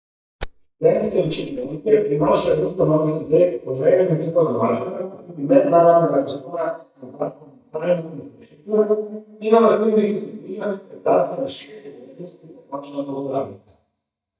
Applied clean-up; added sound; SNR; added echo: neural mask model DeepFilterNet 3.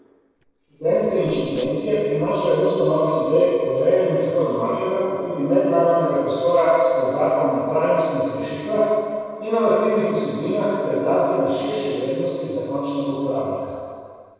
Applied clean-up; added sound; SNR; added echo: neural separator model SepFormer DNS4.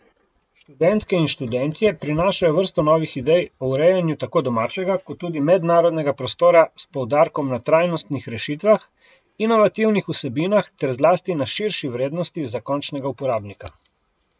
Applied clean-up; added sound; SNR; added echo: none; none; none; none.